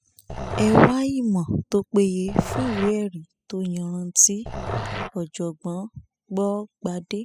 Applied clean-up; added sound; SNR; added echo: classical method spectral subtraction.